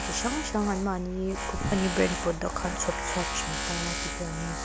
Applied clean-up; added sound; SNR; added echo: none; Buzz + Tools; 2 dB; none.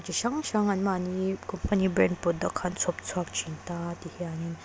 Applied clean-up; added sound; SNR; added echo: none; none; none; none.